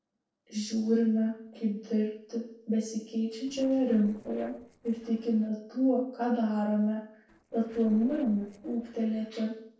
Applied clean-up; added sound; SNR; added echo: neural separator model SepFormer DNS4.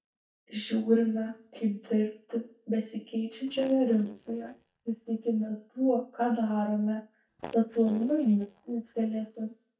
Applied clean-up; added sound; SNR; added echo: neural mask model DeepFilterNet 3.